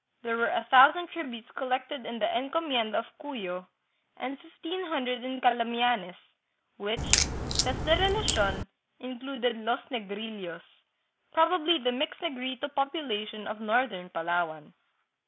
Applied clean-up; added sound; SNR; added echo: none; Crack; -1 dB; none.